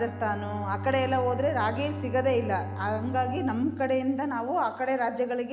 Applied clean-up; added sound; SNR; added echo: none; Bowed string instrument; 9 dB; none.